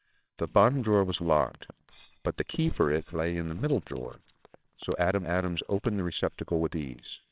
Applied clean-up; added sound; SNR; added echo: neural separator model SepFormer WHAMR!.